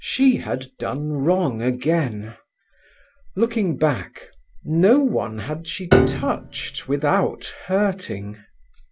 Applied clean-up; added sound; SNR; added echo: none; Piano; -1 dB; none.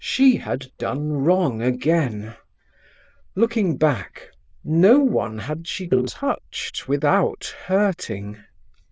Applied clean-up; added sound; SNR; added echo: neural diffusion model UNIVERSE++.